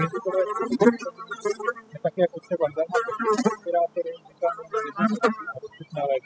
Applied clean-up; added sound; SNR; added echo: classical method spectral subtraction.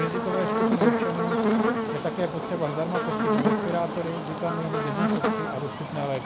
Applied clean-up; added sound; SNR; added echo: none; Buzz; -4 dB; none.